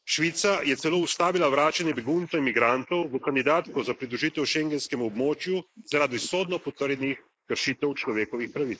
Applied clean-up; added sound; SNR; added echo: neural mask model Resemble Enhance denoiser.